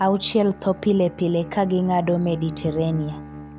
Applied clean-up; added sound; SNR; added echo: none; Bowed string instrument; 16 dB; none.